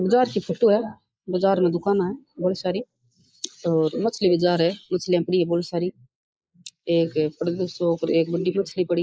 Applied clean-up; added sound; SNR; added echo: neural mask model Resemble Enhance denoiser.